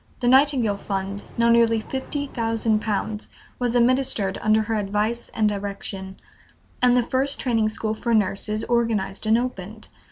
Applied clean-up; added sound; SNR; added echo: none; Boat, Water vehicle; 19 dB; none.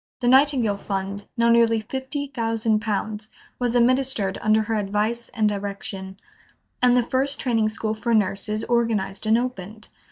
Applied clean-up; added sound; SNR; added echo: neural mask model DeepFilterNet 3.